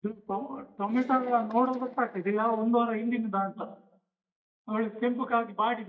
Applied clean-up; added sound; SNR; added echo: neural mask model DeepFilterNet 3.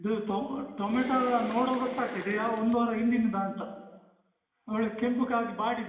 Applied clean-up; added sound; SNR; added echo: none; Applause / Cheering; 14 dB; reverberation time 1.3 s.